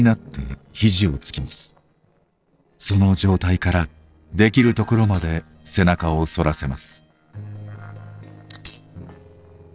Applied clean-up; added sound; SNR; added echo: neural separator model SepFormer DNS4.